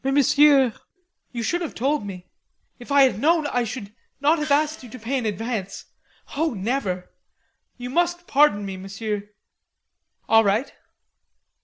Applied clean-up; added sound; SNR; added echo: none; Gong; 17 dB; none.